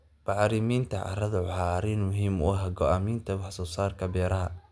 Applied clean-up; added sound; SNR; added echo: none; none; none; none.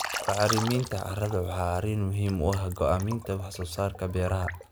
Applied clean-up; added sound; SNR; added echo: none; Liquid; 10 dB; none.